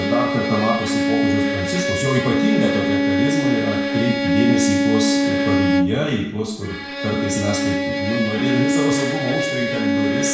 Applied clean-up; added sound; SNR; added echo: none; Bowed string instrument; -2 dB; reverberation time 0.6 s.